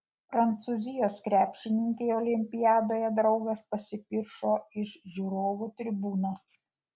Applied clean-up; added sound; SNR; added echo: none; none; none; none.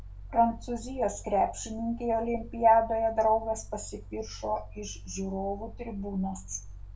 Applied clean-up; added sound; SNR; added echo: none; Mechanical fan; 14 dB; reverberation time 0.2 s.